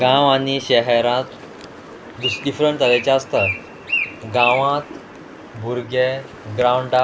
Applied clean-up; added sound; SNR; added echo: none; Bird; 10 dB; none.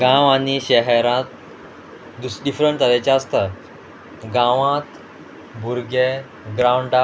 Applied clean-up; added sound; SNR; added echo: none; none; none; none.